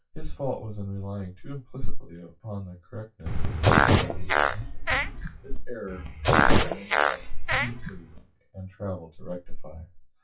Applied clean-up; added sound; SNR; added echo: classical method WPE with log-MMSE.